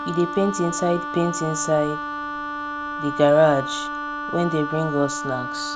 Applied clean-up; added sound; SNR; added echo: none; Wind instrument, woodwind instrument; 6 dB; none.